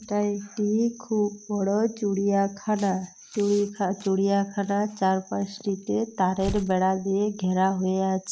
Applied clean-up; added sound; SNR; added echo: none; Tearing; 14 dB; none.